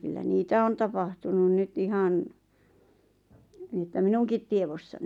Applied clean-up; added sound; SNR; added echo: none; none; none; none.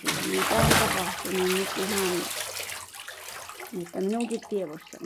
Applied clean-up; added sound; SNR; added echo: none; Bathtub (filling or washing) / Splash, splatter; -1 dB; none.